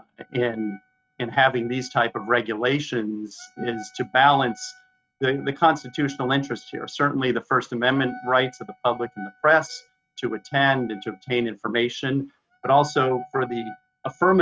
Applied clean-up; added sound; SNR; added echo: neural mask model RNNoise.